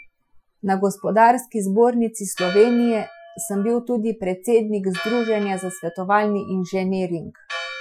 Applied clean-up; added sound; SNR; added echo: classical method Wiener filter.